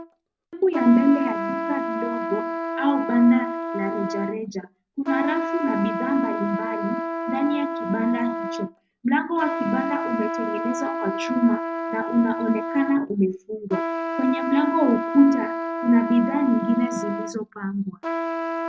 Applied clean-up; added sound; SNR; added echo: none; Trumpet; 5 dB; none.